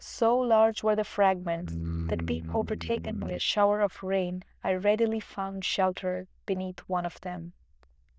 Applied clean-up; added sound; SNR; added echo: neural diffusion model UNIVERSE++.